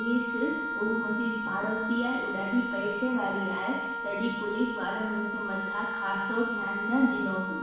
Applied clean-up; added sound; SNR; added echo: none; Wind instrument, woodwind instrument; 3 dB; reverberation time 1.1 s.